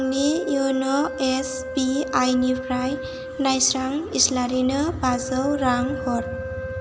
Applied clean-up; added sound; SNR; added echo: none; Wind instrument, woodwind instrument; 10 dB; none.